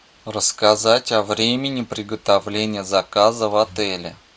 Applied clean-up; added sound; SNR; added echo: none; none; none; none.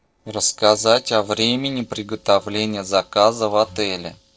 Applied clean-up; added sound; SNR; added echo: neural separator model SepFormer DNS4.